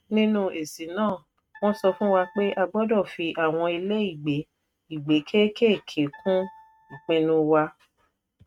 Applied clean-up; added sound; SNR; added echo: neural mask model RNNoise.